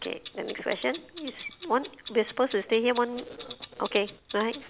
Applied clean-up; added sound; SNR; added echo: none; Clock; 16 dB; none.